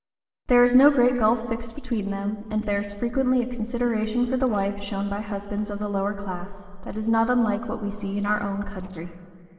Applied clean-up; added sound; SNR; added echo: neural separator model SepFormer DNS4.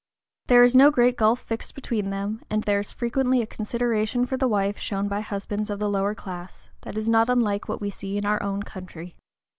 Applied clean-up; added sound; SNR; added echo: none; none; none; none.